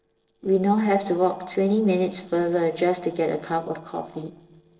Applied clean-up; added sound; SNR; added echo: neural separator model SepFormer DNS4.